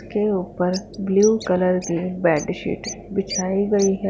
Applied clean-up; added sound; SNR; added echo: none; Bird; 15 dB; none.